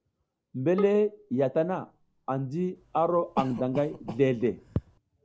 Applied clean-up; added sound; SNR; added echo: none; Cough + Bowed string instrument; 13 dB; none.